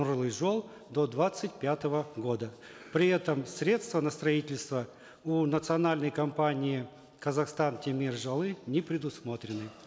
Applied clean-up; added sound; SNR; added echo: none; none; none; none.